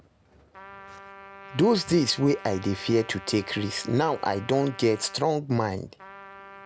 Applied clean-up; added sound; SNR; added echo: none; Trumpet; 18 dB; none.